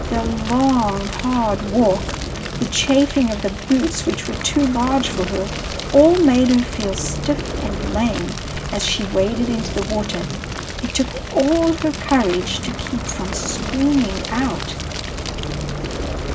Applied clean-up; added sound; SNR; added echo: none; Fire; 6 dB; reverberation time 0.2 s.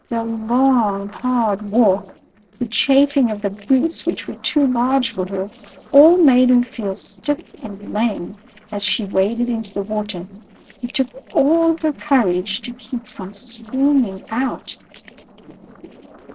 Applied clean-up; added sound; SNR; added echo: neural separator model SepFormer DNS4.